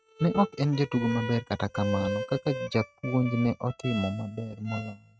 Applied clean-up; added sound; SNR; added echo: neural mask model RNNoise.